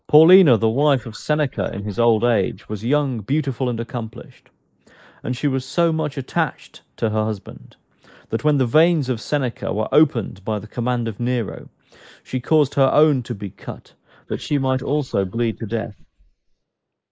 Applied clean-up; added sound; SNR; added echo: neural mask model Resemble Enhance denoiser.